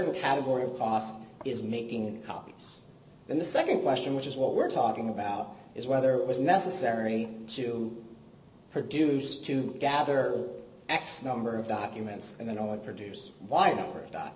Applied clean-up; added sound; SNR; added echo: none; none; none; none.